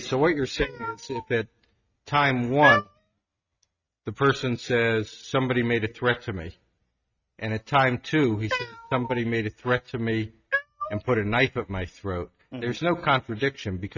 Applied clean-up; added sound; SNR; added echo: neural mask model RNNoise.